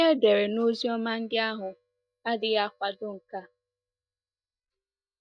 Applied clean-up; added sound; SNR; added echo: neural mask model DeepFilterNet 3.